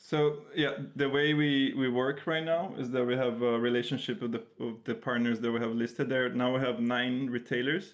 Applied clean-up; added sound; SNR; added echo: none; none; none; none.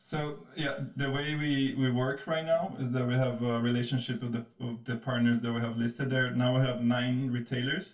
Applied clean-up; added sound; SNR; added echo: none; none; none; reverberation time 0.1 s.